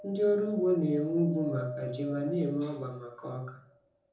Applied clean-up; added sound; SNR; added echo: none; Wind; 12 dB; reverberation time 0.5 s.